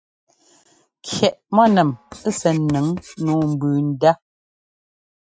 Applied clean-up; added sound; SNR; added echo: classical method Wiener filter.